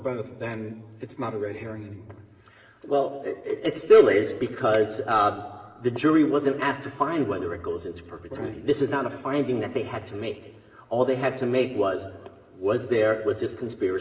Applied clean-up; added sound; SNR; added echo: none; none; none; reverberation time 1.8 s.